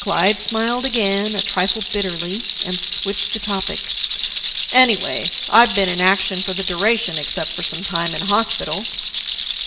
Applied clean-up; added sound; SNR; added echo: none; Rattle; 3 dB; reverberation time 1.7 s.